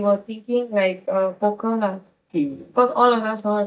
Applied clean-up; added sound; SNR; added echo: neural mask model DeepFilterNet 3.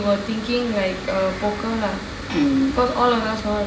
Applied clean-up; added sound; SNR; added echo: none; Mechanical fan; 13 dB; reverberation time 1.7 s.